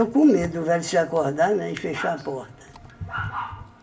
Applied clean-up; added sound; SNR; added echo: none; Drawer open or close; 18 dB; reverberation time 0.4 s.